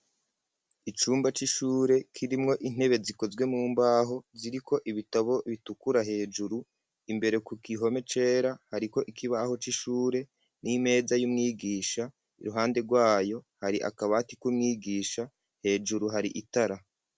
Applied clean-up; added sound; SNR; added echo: none; none; none; none.